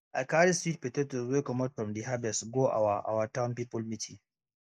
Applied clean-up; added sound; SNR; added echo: neural mask model Resemble Enhance denoiser.